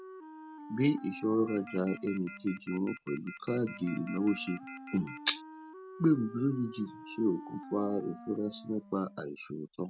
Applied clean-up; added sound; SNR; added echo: none; Telephone + Wind instrument, woodwind instrument; 15 dB; none.